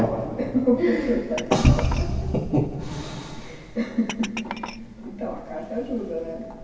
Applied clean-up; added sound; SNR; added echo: none; Glass; 16 dB; reverberation time 2.3 s.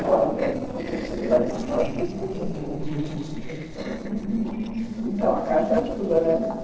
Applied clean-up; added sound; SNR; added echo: neural separator model SepFormer DNS4.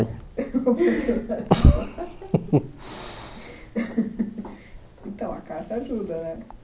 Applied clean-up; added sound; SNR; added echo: none; none; none; none.